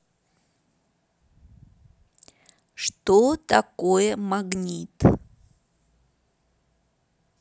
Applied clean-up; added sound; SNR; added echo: none; none; none; none.